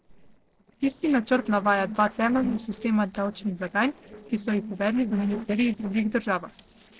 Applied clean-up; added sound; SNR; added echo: neural separator model SepFormer DNS4.